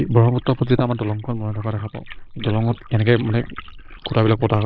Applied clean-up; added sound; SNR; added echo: neural mask model Resemble Enhance denoiser.